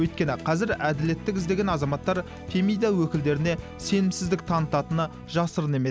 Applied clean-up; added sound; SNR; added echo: none; none; none; none.